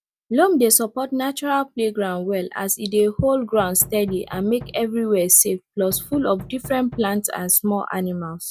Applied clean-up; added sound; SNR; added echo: none; Knock; 18 dB; none.